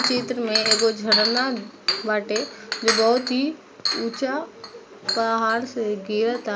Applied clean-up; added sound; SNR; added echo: none; Chink, clink; 3 dB; none.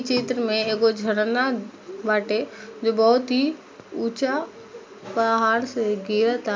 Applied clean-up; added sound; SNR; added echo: none; none; none; none.